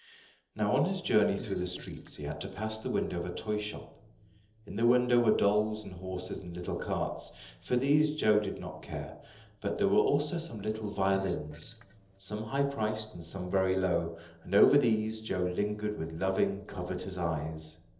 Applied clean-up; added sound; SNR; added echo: neural separator model SepFormer DNS4.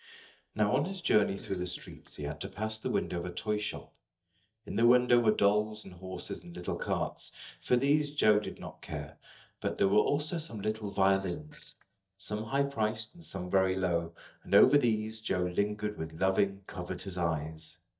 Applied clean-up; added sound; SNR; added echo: neural mask model DeepFilterNet 3.